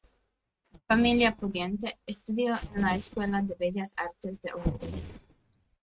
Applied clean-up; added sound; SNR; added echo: neural mask model RNNoise.